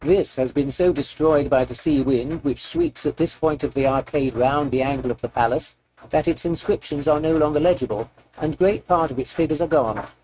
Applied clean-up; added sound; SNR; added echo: neural mask model RNNoise.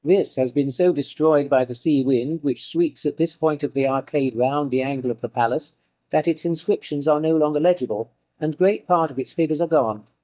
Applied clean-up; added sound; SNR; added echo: neural mask model DeepFilterNet 3.